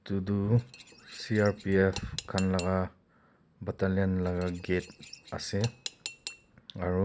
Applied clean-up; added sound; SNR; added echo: none; Cutlery, silverware / Dishes, pots, and pans; 15 dB; none.